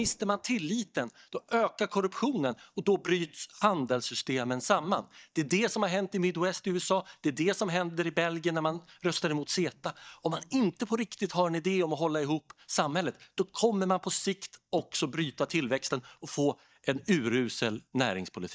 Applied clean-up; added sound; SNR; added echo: neural mask model DeepFilterNet 3.